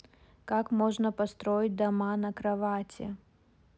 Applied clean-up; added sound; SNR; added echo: none; none; none; none.